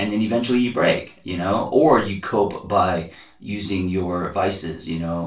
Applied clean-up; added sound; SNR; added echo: none; none; none; reverberation time 0.2 s.